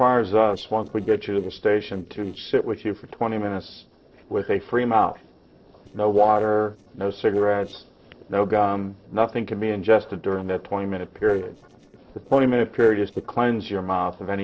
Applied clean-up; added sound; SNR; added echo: neural separator model SepFormer DNS4.